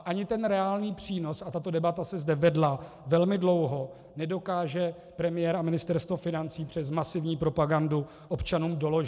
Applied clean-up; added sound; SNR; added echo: none; none; none; none.